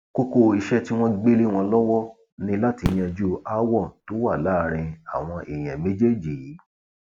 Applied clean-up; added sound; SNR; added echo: none; Fireworks; 14 dB; none.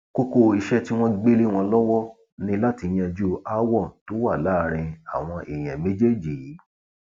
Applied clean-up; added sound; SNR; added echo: none; none; none; none.